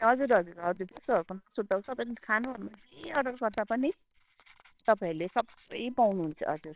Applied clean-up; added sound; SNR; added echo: neural separator model SepFormer WHAMR!.